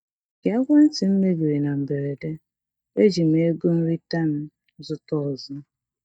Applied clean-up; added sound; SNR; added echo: neural mask model DeepFilterNet 3.